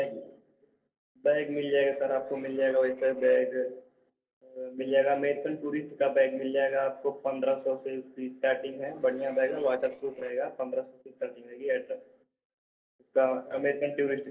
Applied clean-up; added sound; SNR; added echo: neural separator model SepFormer DNS4.